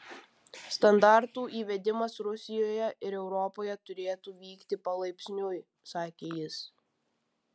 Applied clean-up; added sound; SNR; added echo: none; none; none; none.